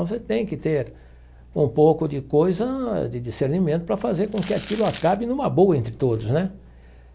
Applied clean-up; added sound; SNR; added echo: none; Crumpling, crinkling; 17 dB; none.